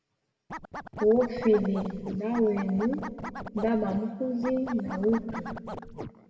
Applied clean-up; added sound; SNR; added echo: none; Scratching (performance technique); 11 dB; reverberation time 1.9 s.